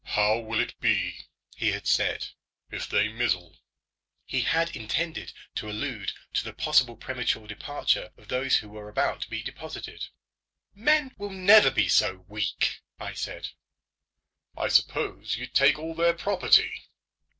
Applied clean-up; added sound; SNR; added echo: none; none; none; none.